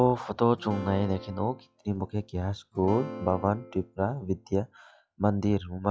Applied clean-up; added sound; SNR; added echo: classical method log-MMSE.